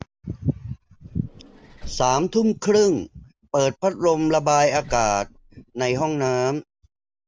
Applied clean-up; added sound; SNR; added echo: none; Vehicle; 19 dB; none.